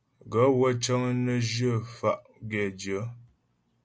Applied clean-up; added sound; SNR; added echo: none; none; none; none.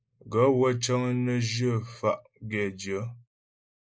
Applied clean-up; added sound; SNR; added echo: neural mask model Resemble Enhance denoiser.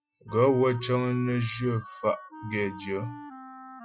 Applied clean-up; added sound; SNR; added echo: classical method Wiener filter.